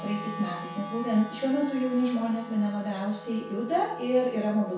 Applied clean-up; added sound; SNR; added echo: none; Wind instrument, woodwind instrument; 13 dB; reverberation time 0.6 s.